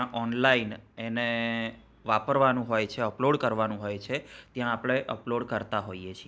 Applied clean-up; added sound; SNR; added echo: none; none; none; none.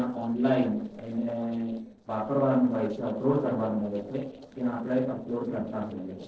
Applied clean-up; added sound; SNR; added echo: neural separator model SepFormer DNS4.